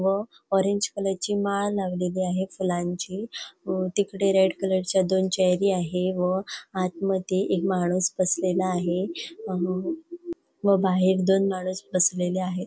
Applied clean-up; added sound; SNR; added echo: none; none; none; none.